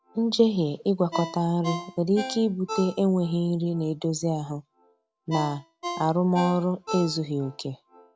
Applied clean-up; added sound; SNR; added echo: none; Ringtone; 13 dB; none.